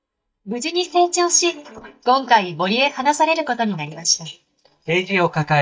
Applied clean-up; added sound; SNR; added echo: neural mask model DeepFilterNet 3.